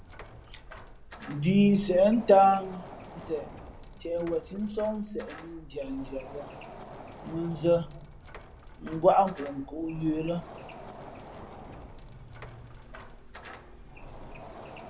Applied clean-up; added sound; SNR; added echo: none; Door; 15 dB; none.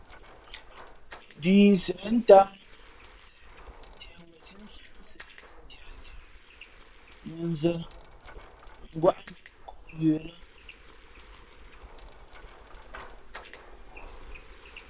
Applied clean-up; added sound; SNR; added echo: neural separator model SepFormer WHAM!.